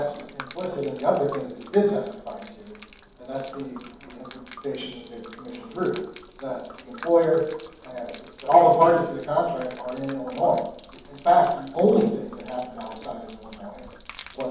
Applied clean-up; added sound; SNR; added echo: none; Gurgling / Liquid; 18 dB; reverberation time 1.2 s.